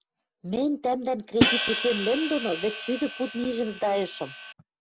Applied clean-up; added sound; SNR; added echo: none; Hi-hat; -1 dB; none.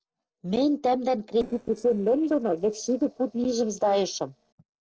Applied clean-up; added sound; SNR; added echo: neural separator model SepFormer DNS4.